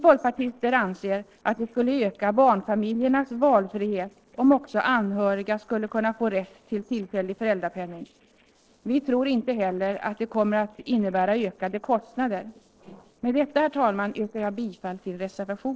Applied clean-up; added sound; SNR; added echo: neural separator model SepFormer DNS4.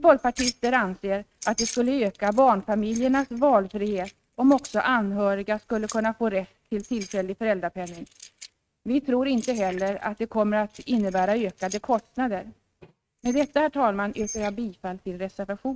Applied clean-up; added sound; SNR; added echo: neural mask model RNNoise.